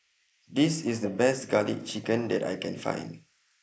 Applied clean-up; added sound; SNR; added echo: neural mask model Resemble Enhance denoiser.